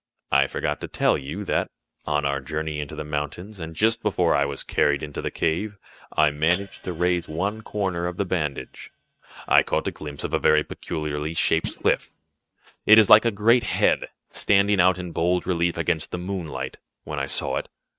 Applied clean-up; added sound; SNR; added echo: neural mask model RNNoise.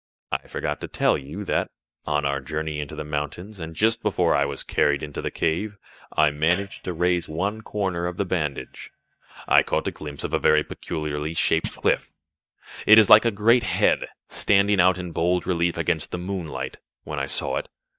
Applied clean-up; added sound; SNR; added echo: neural mask model DeepFilterNet 3.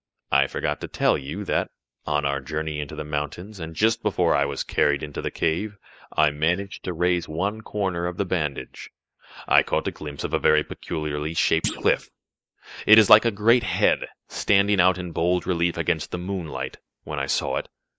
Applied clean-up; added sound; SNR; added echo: neural mask model Resemble Enhance denoiser.